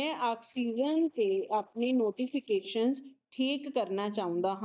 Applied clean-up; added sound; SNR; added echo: neural mask model DeepFilterNet 3.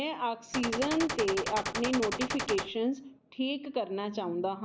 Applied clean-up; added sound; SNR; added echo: none; Gunshot, gunfire; 3 dB; none.